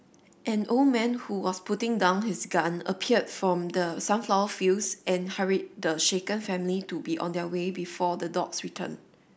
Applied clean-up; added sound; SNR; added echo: none; none; none; none.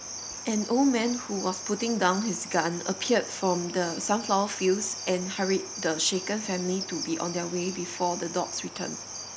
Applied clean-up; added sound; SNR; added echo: none; Cricket; 10 dB; none.